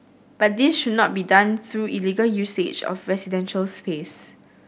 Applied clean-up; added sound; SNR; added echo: none; none; none; none.